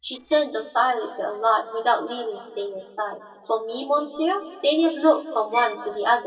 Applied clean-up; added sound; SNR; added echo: neural separator model SepFormer DNS4.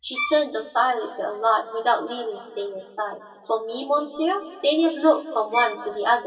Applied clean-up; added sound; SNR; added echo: none; Bowed string instrument; 8 dB; reverberation time 2.3 s.